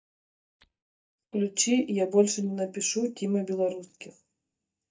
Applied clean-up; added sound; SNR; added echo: neural mask model DeepFilterNet 3.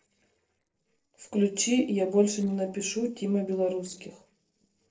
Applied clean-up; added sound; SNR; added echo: neural separator model SepFormer DNS4.